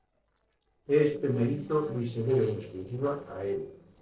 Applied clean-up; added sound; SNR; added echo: neural separator model SepFormer DNS4.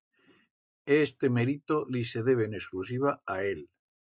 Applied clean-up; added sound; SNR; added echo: none; none; none; none.